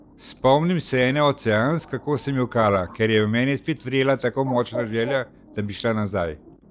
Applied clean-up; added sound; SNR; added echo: none; Bird; 17 dB; none.